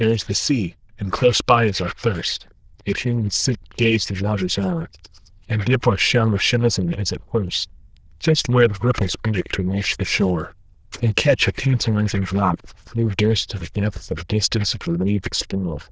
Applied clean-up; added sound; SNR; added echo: neural diffusion model UNIVERSE++.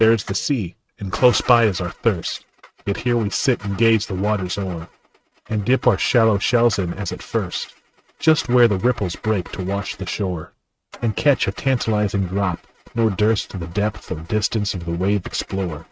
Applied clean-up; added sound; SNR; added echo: neural mask model RNNoise.